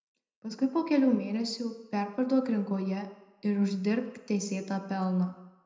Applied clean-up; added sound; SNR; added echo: none; none; none; reverberation time 0.7 s.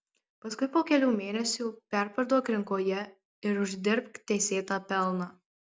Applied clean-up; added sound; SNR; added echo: none; none; none; none.